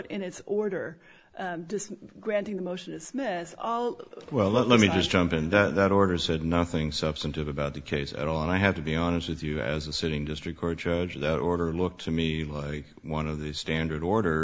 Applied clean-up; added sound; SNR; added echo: none; none; none; none.